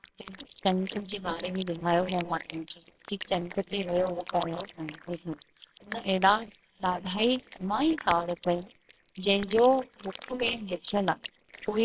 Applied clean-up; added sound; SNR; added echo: neural separator model SepFormer WHAMR!.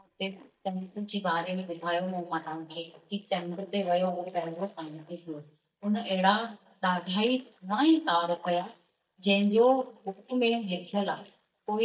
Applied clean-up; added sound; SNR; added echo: neural mask model DeepFilterNet 3.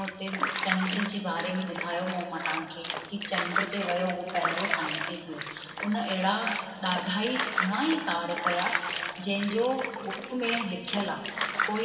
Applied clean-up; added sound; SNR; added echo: none; Bathtub (filling or washing); 3 dB; reverberation time 2.4 s.